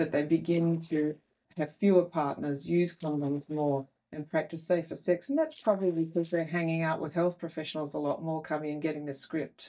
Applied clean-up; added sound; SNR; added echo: neural mask model DeepFilterNet 3.